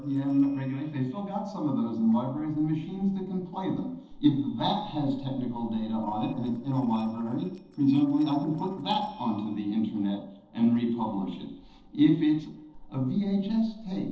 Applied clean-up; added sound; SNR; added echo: neural separator model SepFormer DNS4.